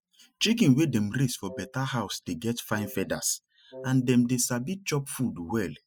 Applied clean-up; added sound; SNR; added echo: classical method spectral subtraction.